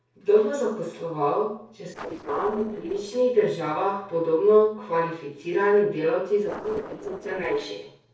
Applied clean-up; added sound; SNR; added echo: neural separator model SepFormer DNS4.